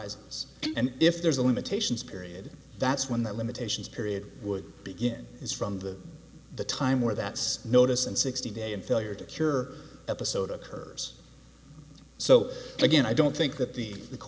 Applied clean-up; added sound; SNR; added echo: none; Guitar; 12 dB; none.